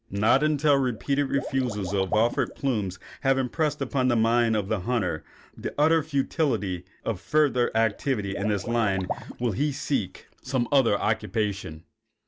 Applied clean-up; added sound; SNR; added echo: none; Liquid; 14 dB; none.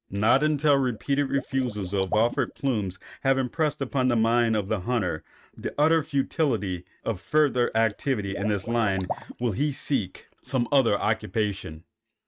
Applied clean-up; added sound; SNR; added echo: neural mask model RNNoise.